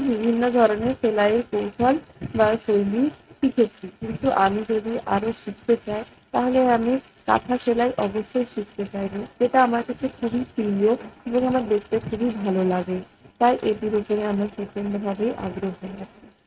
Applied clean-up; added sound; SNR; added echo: neural mask model RNNoise.